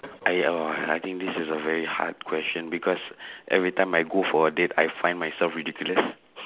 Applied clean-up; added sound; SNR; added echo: none; none; none; none.